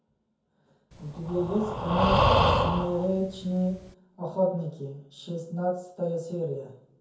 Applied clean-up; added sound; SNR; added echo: none; Breathing; -4 dB; reverberation time 0.6 s.